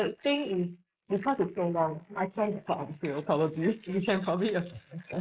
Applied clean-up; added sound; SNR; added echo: neural mask model Resemble Enhance denoiser.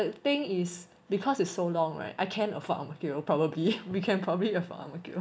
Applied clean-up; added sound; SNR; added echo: none; none; none; none.